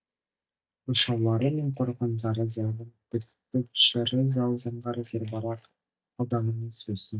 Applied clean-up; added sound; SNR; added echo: neural mask model DeepFilterNet 3.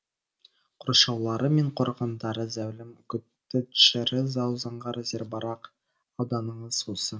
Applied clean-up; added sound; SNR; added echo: none; none; none; none.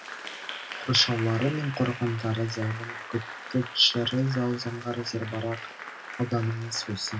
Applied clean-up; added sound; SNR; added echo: none; Applause; 10 dB; reverberation time 0.4 s.